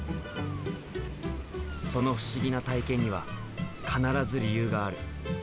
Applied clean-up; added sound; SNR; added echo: none; none; none; none.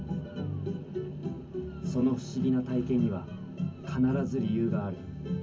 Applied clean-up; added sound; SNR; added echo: none; none; none; reverberation time 0.3 s.